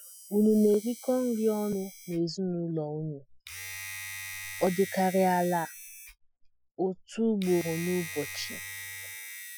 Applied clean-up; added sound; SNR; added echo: classical method Wiener filter.